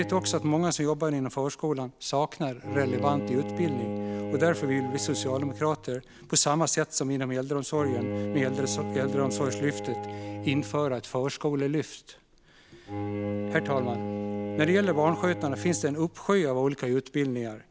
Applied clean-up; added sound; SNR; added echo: none; Bowed string instrument; 7 dB; none.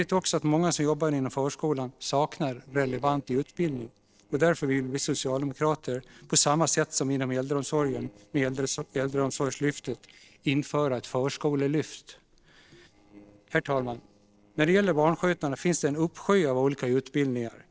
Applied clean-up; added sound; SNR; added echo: neural separator model SepFormer DNS4.